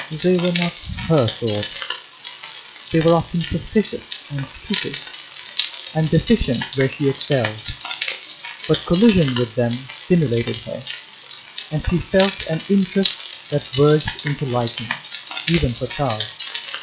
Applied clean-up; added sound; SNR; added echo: classical method log-MMSE.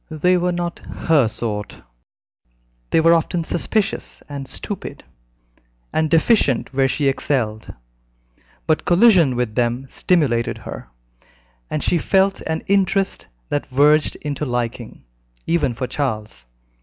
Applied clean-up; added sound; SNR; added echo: none; none; none; none.